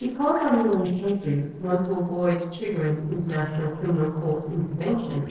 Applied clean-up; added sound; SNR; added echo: neural separator model SepFormer DNS4.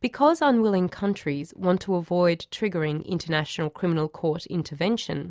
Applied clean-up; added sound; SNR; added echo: none; none; none; none.